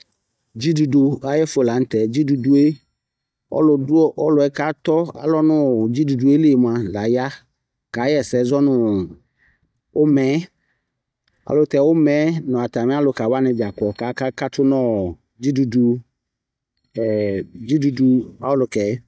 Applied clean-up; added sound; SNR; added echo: neural mask model DeepFilterNet 3.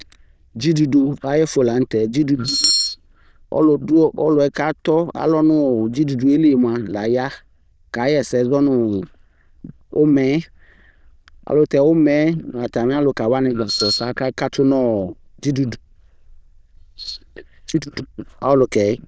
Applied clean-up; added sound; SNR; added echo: neural diffusion model UNIVERSE++.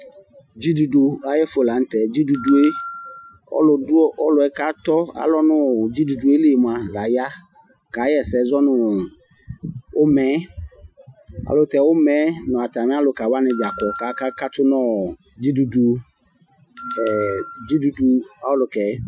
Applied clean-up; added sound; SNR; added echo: classical method Wiener filter.